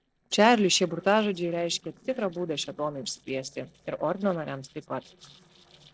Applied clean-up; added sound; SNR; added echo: neural separator model SepFormer DNS4.